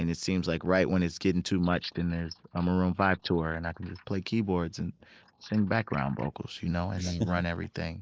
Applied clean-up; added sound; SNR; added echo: neural mask model Resemble Enhance denoiser.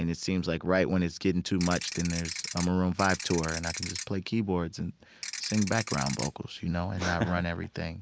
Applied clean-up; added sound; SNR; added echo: none; Ratchet, pawl / Percussion; 8 dB; none.